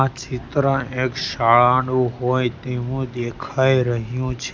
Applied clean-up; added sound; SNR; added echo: none; none; none; none.